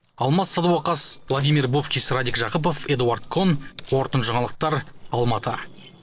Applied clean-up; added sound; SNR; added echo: neural separator model SepFormer DNS4.